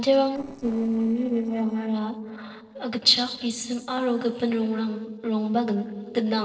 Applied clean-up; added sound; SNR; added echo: neural separator model SepFormer DNS4.